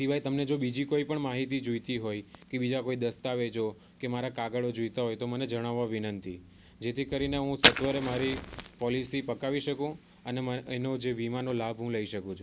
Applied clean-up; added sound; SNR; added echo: none; Fire; 7 dB; none.